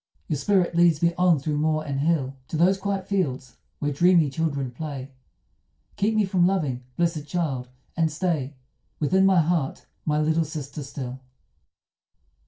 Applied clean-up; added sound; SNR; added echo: none; none; none; reverberation time 0.2 s.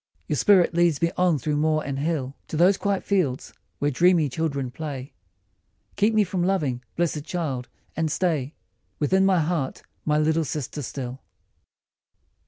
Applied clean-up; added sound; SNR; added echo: none; none; none; none.